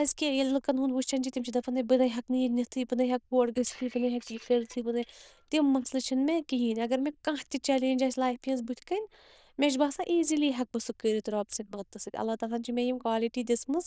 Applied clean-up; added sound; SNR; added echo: neural diffusion model UNIVERSE++.